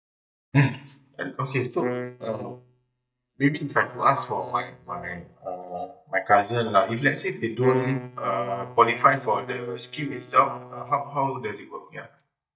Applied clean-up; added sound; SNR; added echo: neural mask model DeepFilterNet 3.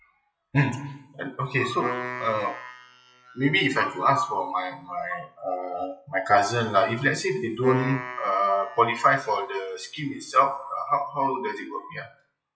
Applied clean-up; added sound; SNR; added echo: classical method WPE with log-MMSE.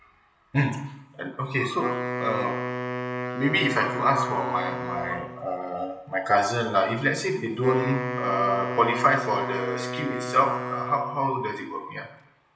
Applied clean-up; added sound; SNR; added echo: none; Wind instrument, woodwind instrument; 7 dB; reverberation time 0.9 s.